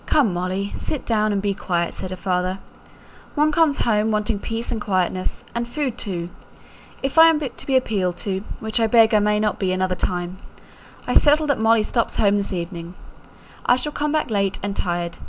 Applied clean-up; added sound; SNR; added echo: none; none; none; none.